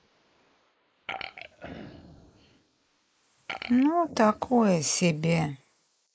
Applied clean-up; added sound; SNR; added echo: neural mask model Resemble Enhance denoiser.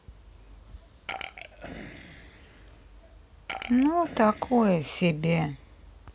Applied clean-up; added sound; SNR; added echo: none; Burping, eructation; 14 dB; none.